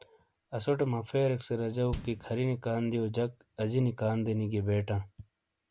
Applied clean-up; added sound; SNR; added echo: none; Bass drum; 15 dB; none.